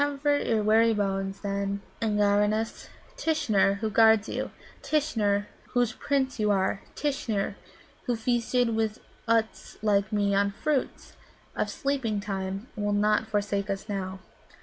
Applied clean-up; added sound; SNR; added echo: none; none; none; none.